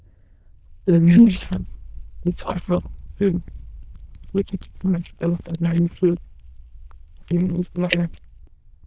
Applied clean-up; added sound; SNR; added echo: neural diffusion model UNIVERSE++.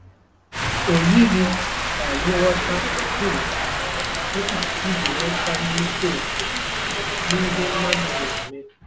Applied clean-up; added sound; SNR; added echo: none; Rain; 0 dB; none.